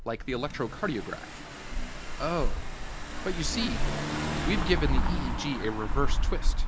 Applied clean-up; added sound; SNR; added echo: none; Engine / Car; -5 dB; none.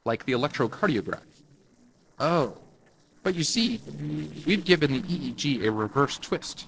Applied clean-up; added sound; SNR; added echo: neural separator model SepFormer DNS4.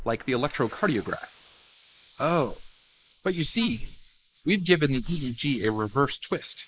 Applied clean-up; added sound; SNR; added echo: neural mask model Resemble Enhance denoiser.